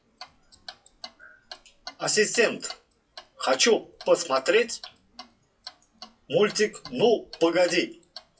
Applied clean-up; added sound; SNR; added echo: classical method WPE with log-MMSE.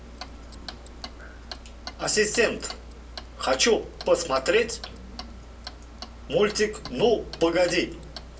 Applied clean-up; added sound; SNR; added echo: none; Clock; 14 dB; reverberation time 0.2 s.